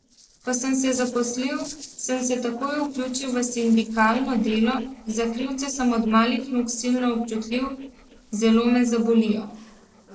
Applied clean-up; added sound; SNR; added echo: neural separator model SepFormer DNS4.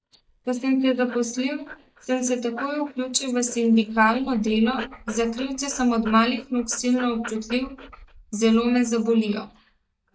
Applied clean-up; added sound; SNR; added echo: neural mask model DeepFilterNet 3.